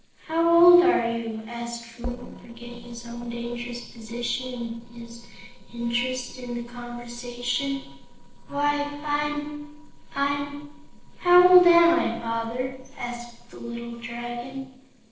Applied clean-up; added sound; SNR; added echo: neural separator model SepFormer DNS4.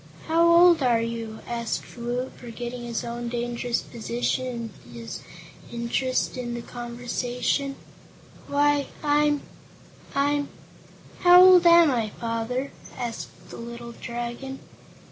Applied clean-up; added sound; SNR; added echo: none; none; none; none.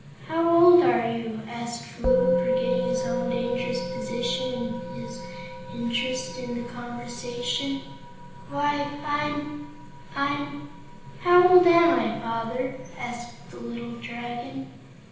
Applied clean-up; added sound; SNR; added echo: none; Musical instrument; 7 dB; reverberation time 0.9 s.